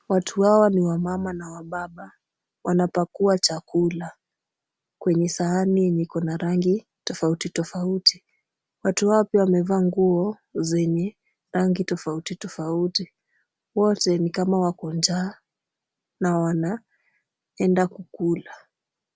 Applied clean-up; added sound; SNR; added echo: none; none; none; none.